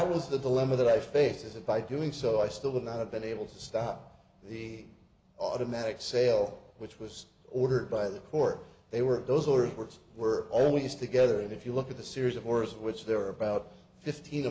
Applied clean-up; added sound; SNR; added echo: none; none; none; none.